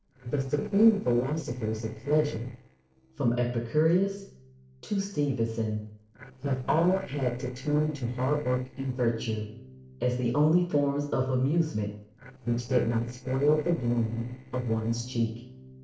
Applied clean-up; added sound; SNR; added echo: neural separator model SepFormer DNS4.